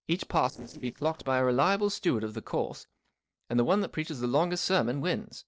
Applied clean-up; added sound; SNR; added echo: neural separator model SepFormer DNS4.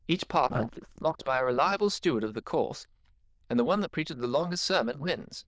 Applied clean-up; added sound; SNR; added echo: neural diffusion model UNIVERSE++.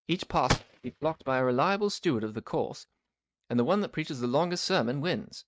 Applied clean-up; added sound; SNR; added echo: neural mask model RNNoise.